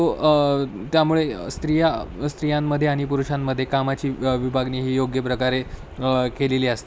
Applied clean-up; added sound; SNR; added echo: none; none; none; none.